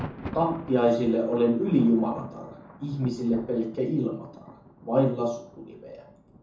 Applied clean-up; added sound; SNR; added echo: none; Thunder; 16 dB; reverberation time 0.6 s.